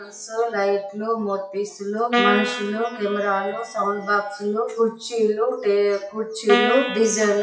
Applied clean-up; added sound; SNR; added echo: classical method WPE with log-MMSE.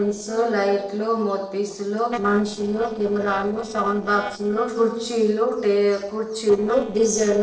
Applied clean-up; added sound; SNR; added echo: neural separator model SepFormer DNS4.